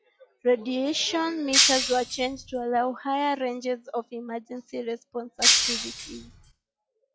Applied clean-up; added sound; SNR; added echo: classical method log-MMSE.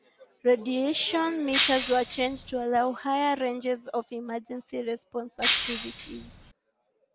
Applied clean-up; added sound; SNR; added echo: none; Shatter; -4 dB; none.